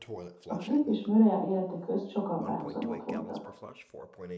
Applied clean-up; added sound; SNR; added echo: none; Toilet flush; 16 dB; reverberation time 0.5 s.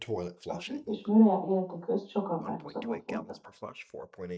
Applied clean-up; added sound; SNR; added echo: neural mask model DeepFilterNet 3.